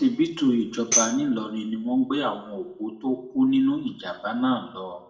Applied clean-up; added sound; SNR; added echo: none; Tambourine; 4 dB; reverberation time 0.7 s.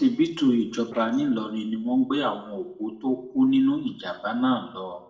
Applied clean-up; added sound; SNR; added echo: neural separator model SepFormer DNS4.